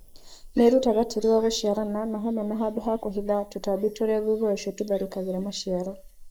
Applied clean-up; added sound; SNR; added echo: neural mask model Resemble Enhance denoiser.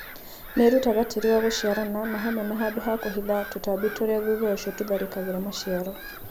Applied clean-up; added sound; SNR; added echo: none; Gull, seagull / Bird vocalization, bird call, bird song; 12 dB; none.